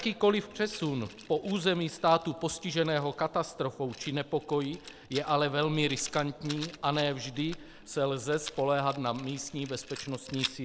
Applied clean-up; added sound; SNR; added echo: none; Rattle; 16 dB; none.